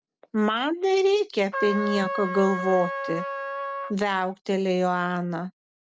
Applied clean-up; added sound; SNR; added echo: none; Trumpet; 6 dB; none.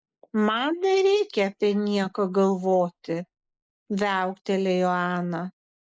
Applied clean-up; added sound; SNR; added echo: neural mask model Resemble Enhance denoiser.